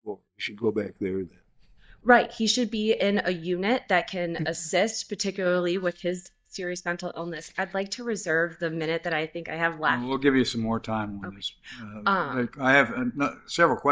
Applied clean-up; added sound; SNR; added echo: neural mask model DeepFilterNet 3.